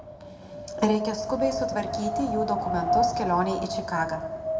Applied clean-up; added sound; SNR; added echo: none; Wind; 0 dB; reverberation time 1.2 s.